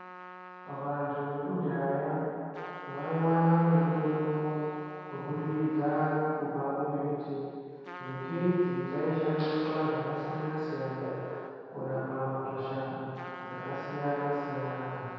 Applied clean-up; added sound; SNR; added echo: none; Trumpet; 14 dB; reverberation time 2.2 s.